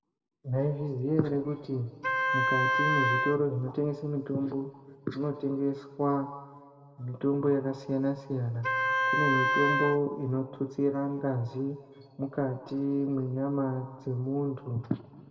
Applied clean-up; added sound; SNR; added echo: none; Wind instrument, woodwind instrument; -2 dB; reverberation time 1.9 s.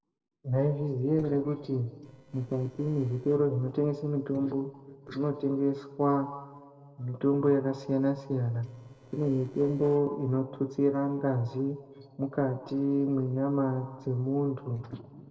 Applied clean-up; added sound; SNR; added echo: neural separator model SepFormer DNS4.